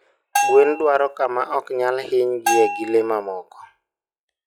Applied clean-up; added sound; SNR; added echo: classical method log-MMSE.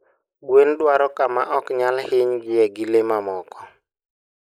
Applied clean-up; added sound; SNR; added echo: neural mask model Resemble Enhance denoiser.